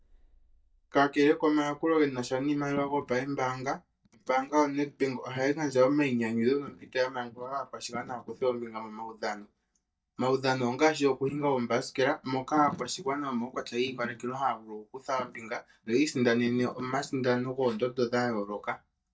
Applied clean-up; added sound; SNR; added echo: neural mask model DeepFilterNet 3.